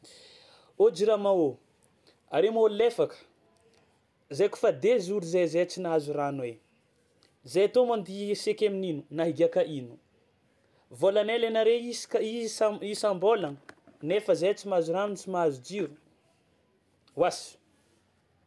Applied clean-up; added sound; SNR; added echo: none; none; none; none.